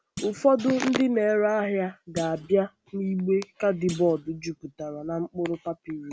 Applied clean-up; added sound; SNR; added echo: none; Thump, thud; 20 dB; none.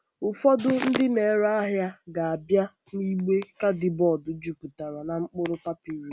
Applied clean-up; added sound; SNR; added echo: none; none; none; none.